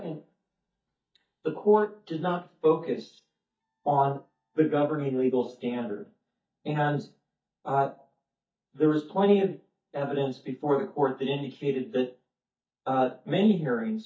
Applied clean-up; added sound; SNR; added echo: neural mask model DeepFilterNet 3.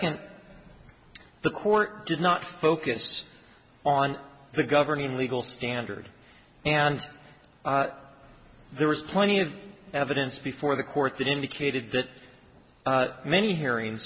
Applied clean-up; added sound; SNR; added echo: none; none; none; none.